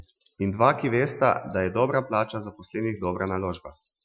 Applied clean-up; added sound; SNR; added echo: classical method Wiener filter.